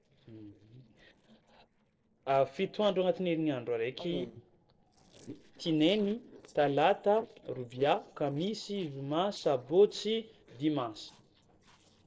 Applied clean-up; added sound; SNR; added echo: neural separator model SepFormer DNS4.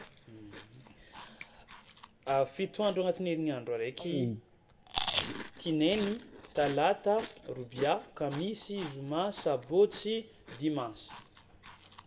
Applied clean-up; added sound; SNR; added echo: none; Chewing, mastication; 5 dB; reverberation time 0.7 s.